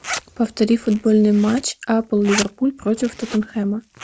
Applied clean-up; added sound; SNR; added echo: none; Zipper (clothing); 14 dB; none.